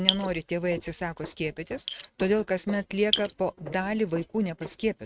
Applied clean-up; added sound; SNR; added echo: neural mask model RNNoise.